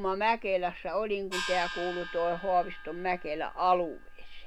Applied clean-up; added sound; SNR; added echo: none; Gong; 10 dB; none.